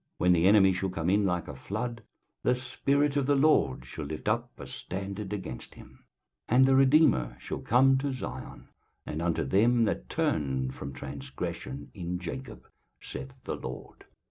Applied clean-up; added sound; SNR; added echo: none; none; none; none.